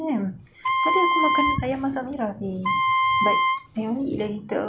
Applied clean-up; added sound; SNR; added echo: none; Wind instrument, woodwind instrument; -4 dB; none.